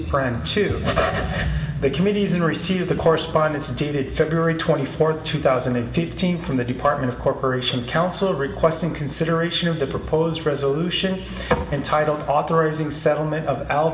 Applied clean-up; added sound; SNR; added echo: none; none; none; reverberation time 2.5 s.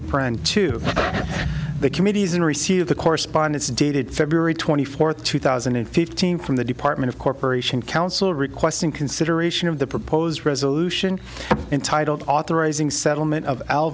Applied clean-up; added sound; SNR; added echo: none; none; none; none.